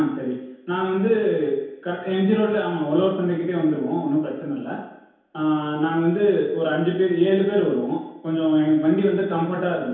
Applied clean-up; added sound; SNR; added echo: none; none; none; reverberation time 1.0 s.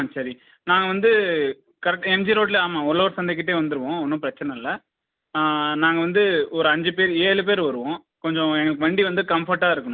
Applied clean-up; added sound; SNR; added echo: none; none; none; none.